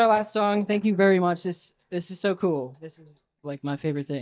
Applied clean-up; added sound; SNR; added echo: neural mask model DeepFilterNet 3.